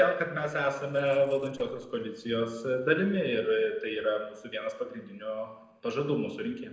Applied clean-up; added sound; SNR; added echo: neural separator model SepFormer DNS4.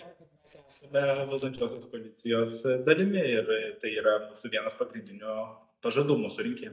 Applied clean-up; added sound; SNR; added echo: neural mask model DeepFilterNet 3.